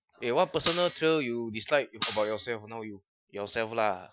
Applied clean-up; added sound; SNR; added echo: classical method Wiener filter.